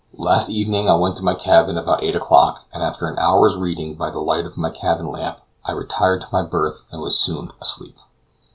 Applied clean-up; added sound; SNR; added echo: none; none; none; none.